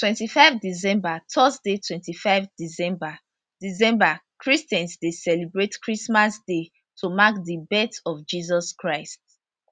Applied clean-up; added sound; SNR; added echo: none; none; none; none.